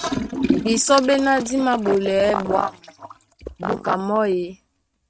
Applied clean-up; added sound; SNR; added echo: neural mask model RNNoise.